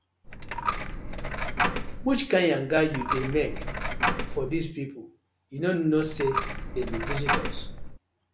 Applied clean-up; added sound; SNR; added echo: none; Coin (dropping); 0 dB; none.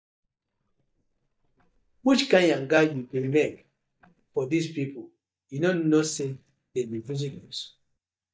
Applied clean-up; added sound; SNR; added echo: neural mask model DeepFilterNet 3.